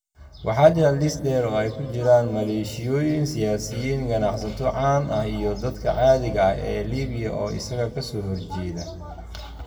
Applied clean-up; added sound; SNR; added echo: none; none; none; reverberation time 1.4 s.